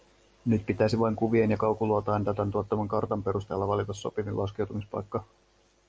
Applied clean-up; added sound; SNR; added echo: none; none; none; none.